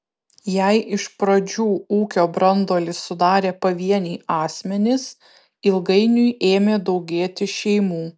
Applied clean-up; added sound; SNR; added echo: none; none; none; none.